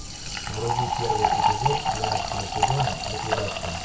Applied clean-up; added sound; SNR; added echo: none; Fill (with liquid); -5 dB; reverberation time 0.2 s.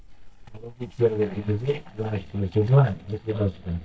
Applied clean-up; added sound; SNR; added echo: neural mask model DeepFilterNet 3.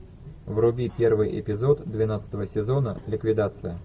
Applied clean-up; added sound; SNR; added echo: none; none; none; none.